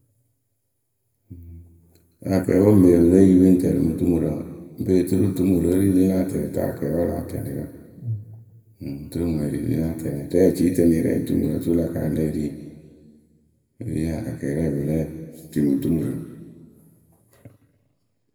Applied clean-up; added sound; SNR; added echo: none; none; none; reverberation time 1.5 s.